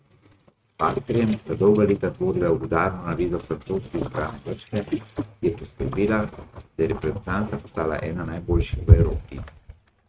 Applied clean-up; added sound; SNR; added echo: neural mask model RNNoise.